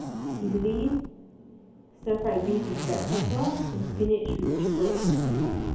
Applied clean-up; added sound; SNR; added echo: none; Zipper (clothing); -1 dB; reverberation time 2.2 s.